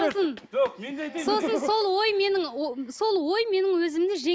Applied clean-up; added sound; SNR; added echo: none; none; none; none.